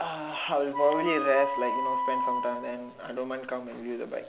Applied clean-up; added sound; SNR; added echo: none; Wind instrument, woodwind instrument; 1 dB; none.